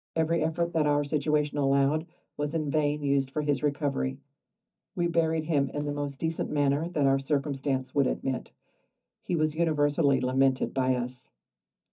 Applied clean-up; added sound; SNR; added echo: neural mask model DeepFilterNet 3.